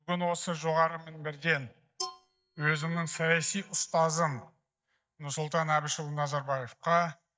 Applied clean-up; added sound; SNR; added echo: neural mask model DeepFilterNet 3.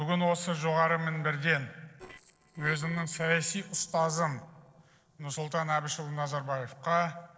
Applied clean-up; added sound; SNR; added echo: neural separator model SepFormer DNS4.